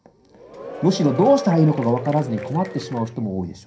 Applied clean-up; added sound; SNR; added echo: none; Applause / Crowd / Cheering; 12 dB; reverberation time 0.3 s.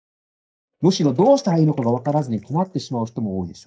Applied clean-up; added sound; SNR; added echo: neural mask model DeepFilterNet 3.